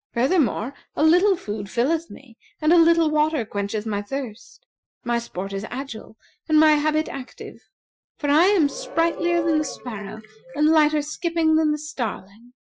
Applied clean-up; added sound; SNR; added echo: classical method Wiener filter.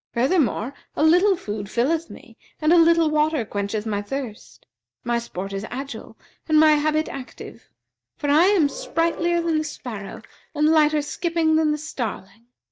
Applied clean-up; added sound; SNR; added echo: neural mask model DeepFilterNet 3.